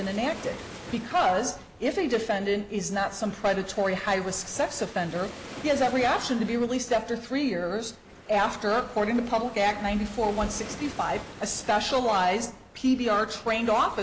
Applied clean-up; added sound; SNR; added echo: none; Waves, surf; 17 dB; none.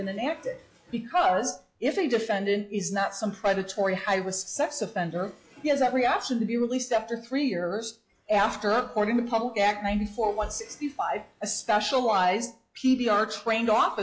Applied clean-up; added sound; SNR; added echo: classical method log-MMSE.